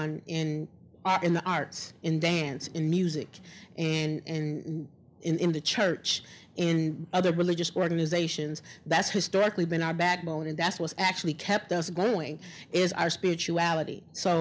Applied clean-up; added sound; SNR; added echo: none; none; none; none.